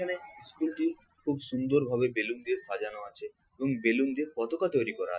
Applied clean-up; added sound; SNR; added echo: classical method Wiener filter.